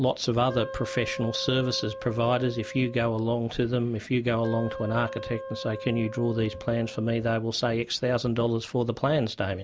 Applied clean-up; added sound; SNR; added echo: none; Wind instrument, woodwind instrument; 12 dB; none.